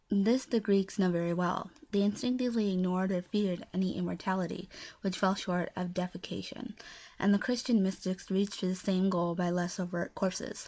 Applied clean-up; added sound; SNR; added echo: none; none; none; none.